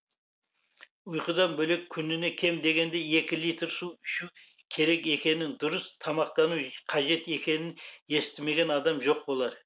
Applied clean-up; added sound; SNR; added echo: none; none; none; none.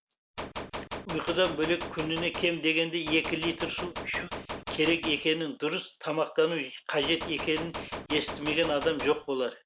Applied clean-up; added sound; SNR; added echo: none; Gunshot, gunfire; 8 dB; none.